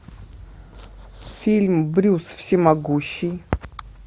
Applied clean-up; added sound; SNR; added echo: none; none; none; none.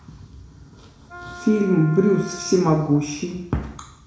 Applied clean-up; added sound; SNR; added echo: none; Wind instrument, woodwind instrument; 16 dB; reverberation time 0.6 s.